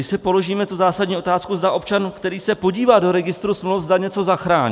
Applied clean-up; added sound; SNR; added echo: none; none; none; none.